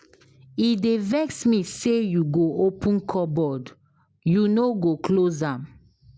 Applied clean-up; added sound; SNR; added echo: none; none; none; none.